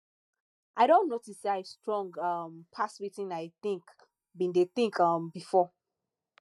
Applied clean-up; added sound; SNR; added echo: neural mask model DeepFilterNet 3.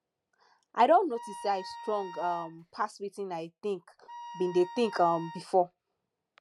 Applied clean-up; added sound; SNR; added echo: none; Wind instrument, woodwind instrument; 14 dB; none.